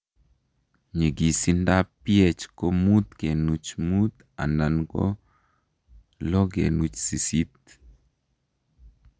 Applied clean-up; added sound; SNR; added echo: none; none; none; none.